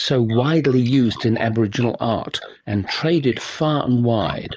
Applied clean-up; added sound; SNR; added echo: neural mask model Resemble Enhance denoiser.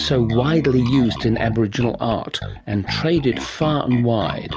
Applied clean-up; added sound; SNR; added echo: none; Bass guitar; 11 dB; none.